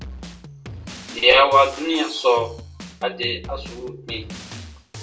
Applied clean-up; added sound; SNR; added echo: none; Drum kit; 15 dB; reverberation time 0.3 s.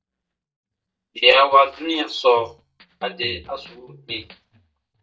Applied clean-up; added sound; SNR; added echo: neural mask model DeepFilterNet 3.